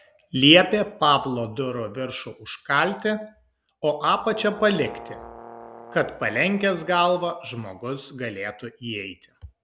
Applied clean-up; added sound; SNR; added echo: none; Brass instrument; 18 dB; none.